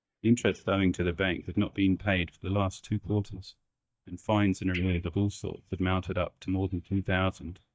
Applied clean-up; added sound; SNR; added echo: neural mask model DeepFilterNet 3.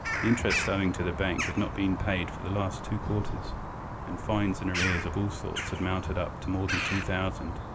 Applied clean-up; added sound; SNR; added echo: none; Bird vocalization, bird call, bird song; 4 dB; none.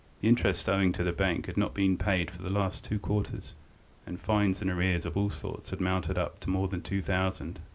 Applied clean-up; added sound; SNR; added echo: none; none; none; none.